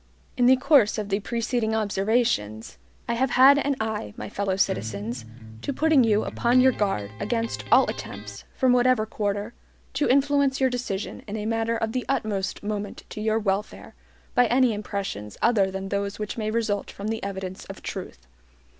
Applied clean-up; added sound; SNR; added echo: none; Electric guitar; 13 dB; none.